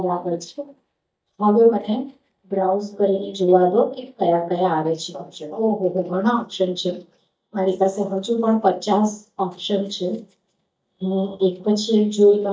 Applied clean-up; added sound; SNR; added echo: neural mask model DeepFilterNet 3.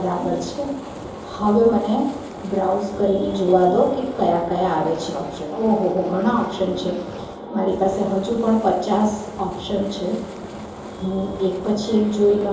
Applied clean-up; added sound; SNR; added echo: none; Fire; 17 dB; reverberation time 2.8 s.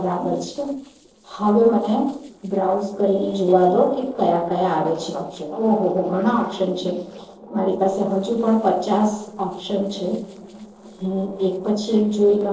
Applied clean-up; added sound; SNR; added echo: neural separator model SepFormer DNS4.